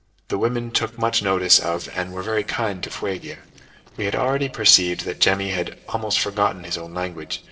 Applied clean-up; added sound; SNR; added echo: neural separator model SepFormer DNS4.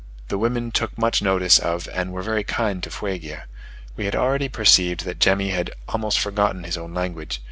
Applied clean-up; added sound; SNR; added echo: none; none; none; none.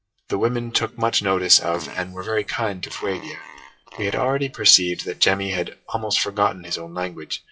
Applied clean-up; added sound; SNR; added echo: classical method WPE with log-MMSE.